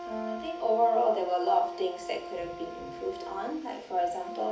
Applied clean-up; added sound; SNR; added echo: none; Brass instrument; 11 dB; reverberation time 0.4 s.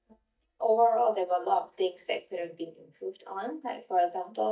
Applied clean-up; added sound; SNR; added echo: neural mask model DeepFilterNet 3.